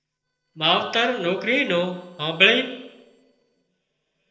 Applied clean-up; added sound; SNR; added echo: neural separator model SepFormer DNS4.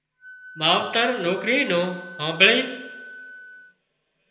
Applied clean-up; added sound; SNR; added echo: none; Wind instrument, woodwind instrument; 17 dB; reverberation time 0.7 s.